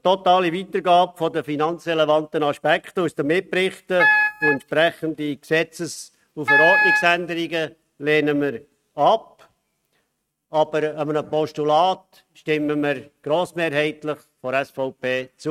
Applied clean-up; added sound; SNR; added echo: neural mask model RNNoise.